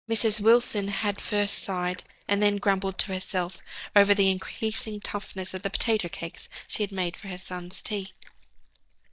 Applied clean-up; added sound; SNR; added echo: neural mask model DeepFilterNet 3.